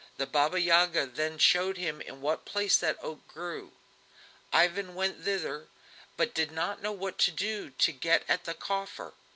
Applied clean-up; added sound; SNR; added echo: none; none; none; none.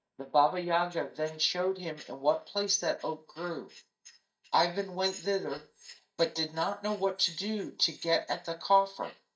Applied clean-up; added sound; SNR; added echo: neural mask model DeepFilterNet 3.